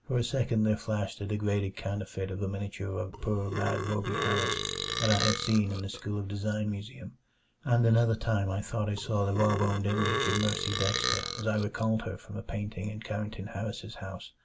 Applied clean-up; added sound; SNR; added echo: none; Burping, eructation; 4 dB; none.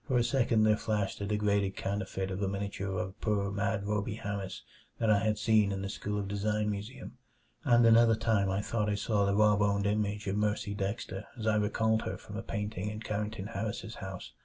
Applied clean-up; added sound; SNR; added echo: none; none; none; none.